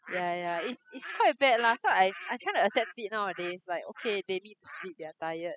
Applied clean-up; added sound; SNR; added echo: classical method spectral subtraction.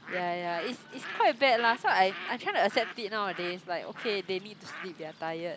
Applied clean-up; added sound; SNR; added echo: none; Bird; 13 dB; none.